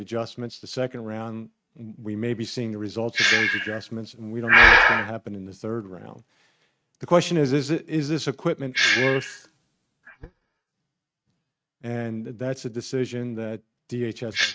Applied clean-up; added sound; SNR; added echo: neural mask model RNNoise.